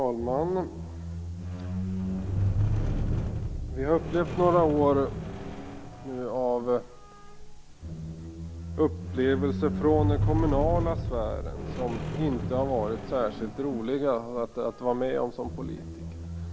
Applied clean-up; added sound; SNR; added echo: none; Squeak; 3 dB; none.